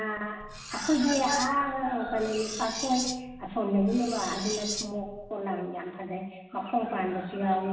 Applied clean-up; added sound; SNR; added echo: none; Cutlery, silverware; 9 dB; reverberation time 0.9 s.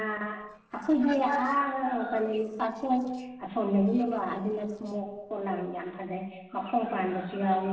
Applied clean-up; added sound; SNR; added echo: neural separator model SepFormer DNS4.